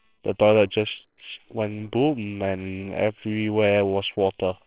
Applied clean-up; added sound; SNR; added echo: neural separator model SepFormer WHAMR!.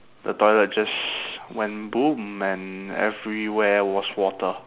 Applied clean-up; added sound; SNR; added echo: none; none; none; none.